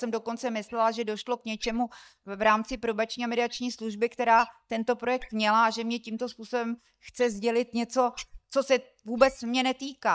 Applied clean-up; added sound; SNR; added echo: neural mask model DeepFilterNet 3.